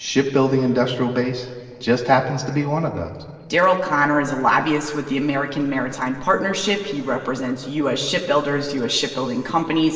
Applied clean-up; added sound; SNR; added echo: neural separator model SepFormer DNS4.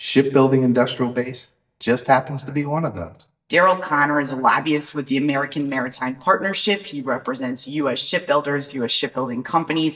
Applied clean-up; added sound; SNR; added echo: neural mask model DeepFilterNet 3.